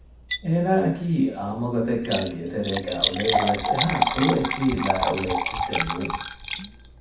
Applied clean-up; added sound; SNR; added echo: none; Liquid; 2 dB; reverberation time 0.6 s.